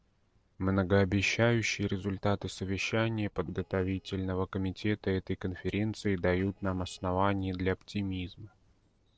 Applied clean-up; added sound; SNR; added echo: neural separator model SepFormer DNS4.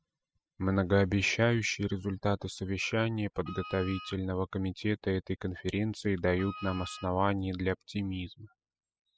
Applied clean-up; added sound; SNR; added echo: classical method spectral subtraction.